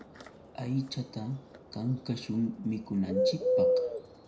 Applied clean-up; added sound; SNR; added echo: none; Bird; -1 dB; reverberation time 0.5 s.